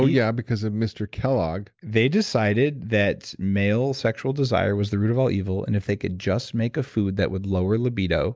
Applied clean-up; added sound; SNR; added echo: none; none; none; none.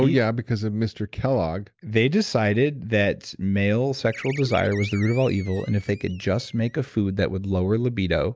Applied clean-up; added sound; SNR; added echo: none; Animal; 17 dB; none.